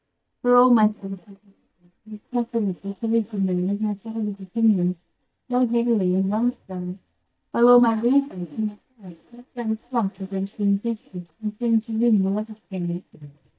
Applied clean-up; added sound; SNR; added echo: neural mask model DeepFilterNet 3.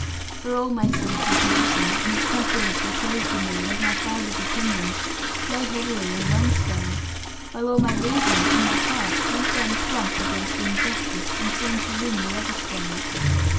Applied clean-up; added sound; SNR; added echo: none; Toilet flush; -5 dB; reverberation time 0.2 s.